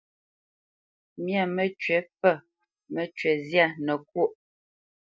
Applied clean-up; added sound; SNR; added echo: neural mask model DeepFilterNet 3.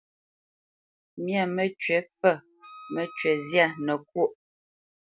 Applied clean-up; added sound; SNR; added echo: none; Wind instrument, woodwind instrument; 20 dB; none.